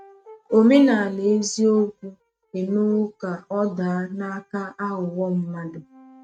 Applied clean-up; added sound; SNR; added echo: neural mask model RNNoise.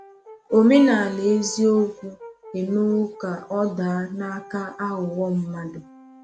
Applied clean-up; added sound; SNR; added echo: none; Acoustic guitar + Brass instrument; 19 dB; none.